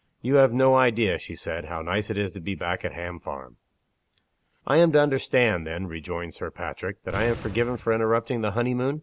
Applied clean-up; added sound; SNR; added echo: none; Boom; 14 dB; none.